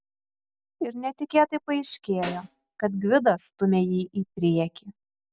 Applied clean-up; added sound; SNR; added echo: none; Snare drum; 16 dB; none.